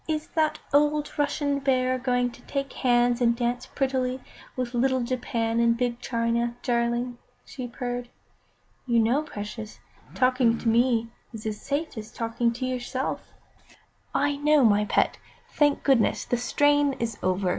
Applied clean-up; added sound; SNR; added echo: none; Cough; 16 dB; none.